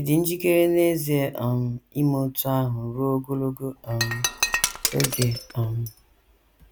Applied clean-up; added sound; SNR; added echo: none; Shatter; 5 dB; none.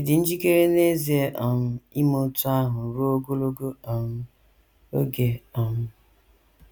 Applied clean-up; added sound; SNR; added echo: none; none; none; none.